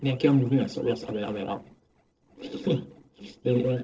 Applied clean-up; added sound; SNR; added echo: neural separator model SepFormer DNS4.